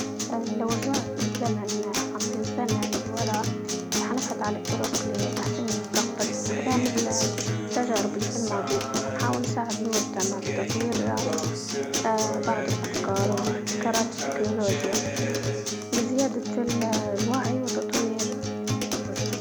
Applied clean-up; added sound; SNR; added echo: none; Acoustic guitar; -2 dB; none.